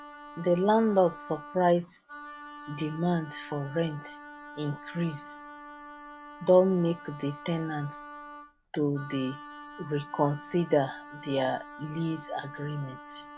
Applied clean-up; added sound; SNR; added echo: none; Wind instrument, woodwind instrument; 17 dB; none.